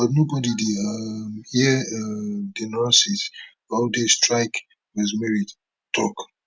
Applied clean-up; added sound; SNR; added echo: none; none; none; none.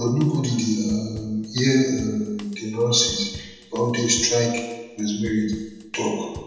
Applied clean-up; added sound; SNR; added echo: none; Drum kit; 20 dB; reverberation time 1.0 s.